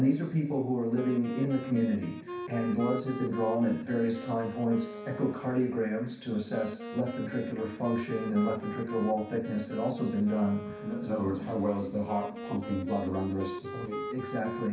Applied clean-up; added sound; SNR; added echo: none; Wind instrument, woodwind instrument; 10 dB; reverberation time 0.6 s.